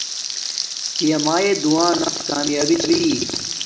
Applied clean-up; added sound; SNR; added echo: none; Frying (food); 5 dB; reverberation time 1.6 s.